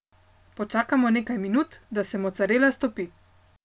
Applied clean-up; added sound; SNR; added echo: none; none; none; none.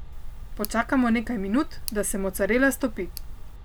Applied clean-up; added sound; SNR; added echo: none; Tick; 8 dB; none.